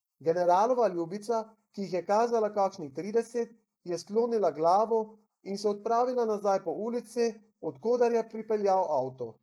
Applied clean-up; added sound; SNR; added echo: neural mask model Resemble Enhance denoiser.